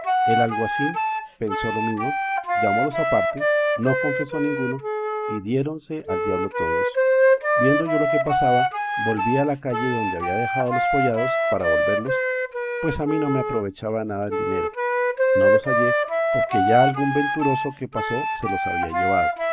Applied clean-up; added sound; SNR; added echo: none; Wind instrument, woodwind instrument; -4 dB; none.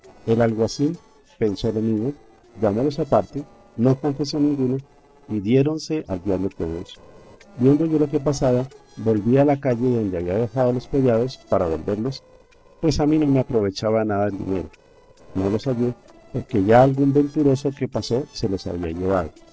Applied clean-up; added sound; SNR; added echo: neural separator model SepFormer DNS4.